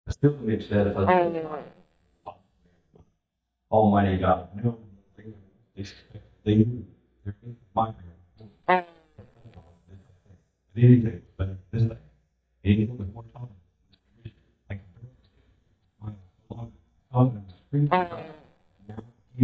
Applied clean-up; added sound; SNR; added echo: neural mask model DeepFilterNet 3.